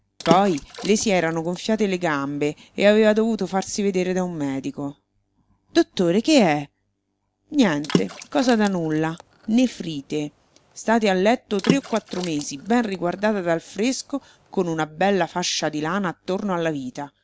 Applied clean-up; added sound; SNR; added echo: none; Water / Splash, splatter; 10 dB; none.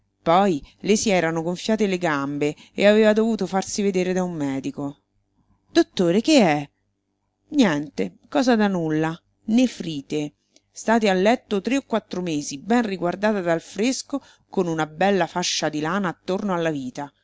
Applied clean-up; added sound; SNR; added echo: none; none; none; none.